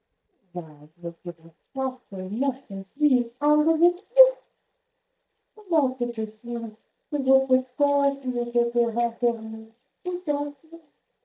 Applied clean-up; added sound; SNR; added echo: neural mask model DeepFilterNet 3.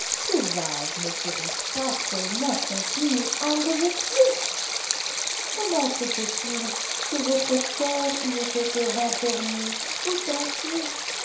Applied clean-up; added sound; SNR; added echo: none; Stream; 0 dB; reverberation time 0.6 s.